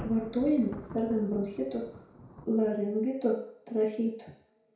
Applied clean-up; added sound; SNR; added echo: none; Thunder; 17 dB; reverberation time 0.5 s.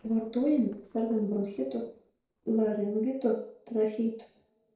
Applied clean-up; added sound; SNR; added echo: neural separator model SepFormer DNS4.